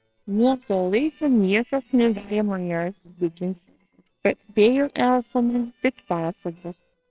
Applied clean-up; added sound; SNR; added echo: neural separator model SepFormer WHAMR!.